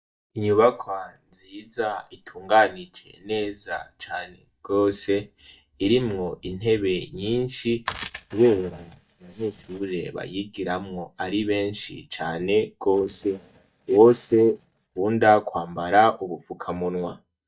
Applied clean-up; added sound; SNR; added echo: neural mask model DeepFilterNet 3.